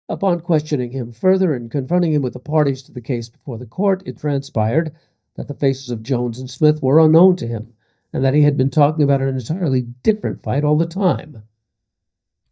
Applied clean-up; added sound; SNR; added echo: neural mask model DeepFilterNet 3.